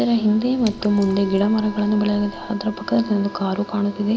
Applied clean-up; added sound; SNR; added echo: none; Drip / Water + Wind instrument, woodwind instrument; 18 dB; none.